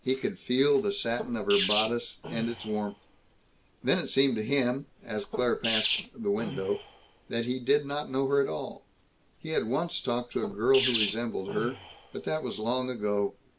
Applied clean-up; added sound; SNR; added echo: none; Sneeze; 7 dB; none.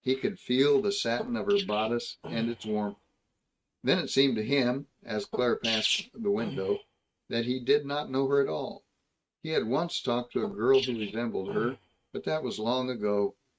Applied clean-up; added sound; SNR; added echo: neural mask model RNNoise.